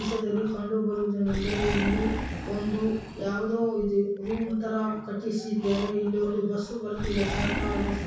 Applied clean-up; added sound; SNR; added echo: none; Animal; 6 dB; reverberation time 0.6 s.